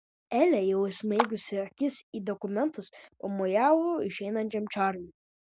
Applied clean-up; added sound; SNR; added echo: none; Clapping; 8 dB; none.